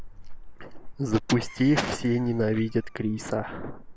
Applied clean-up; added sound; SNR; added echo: none; Gull, seagull / Fowl; 11 dB; none.